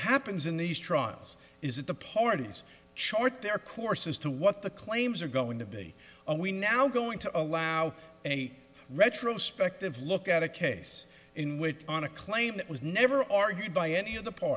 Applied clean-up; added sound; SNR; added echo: none; none; none; none.